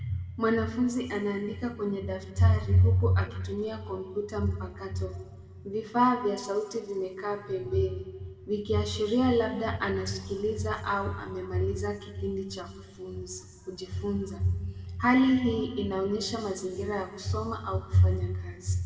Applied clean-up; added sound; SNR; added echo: none; none; none; reverberation time 1.3 s.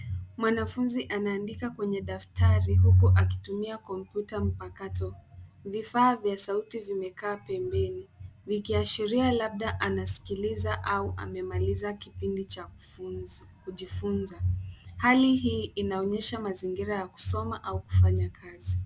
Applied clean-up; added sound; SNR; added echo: none; none; none; none.